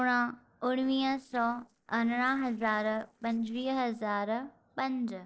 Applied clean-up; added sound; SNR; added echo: neural separator model SepFormer DNS4.